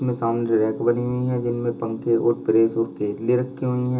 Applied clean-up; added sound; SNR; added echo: none; none; none; reverberation time 0.2 s.